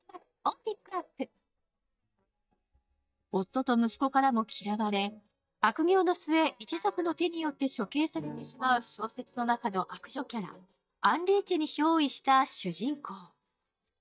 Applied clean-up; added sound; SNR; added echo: neural mask model DeepFilterNet 3.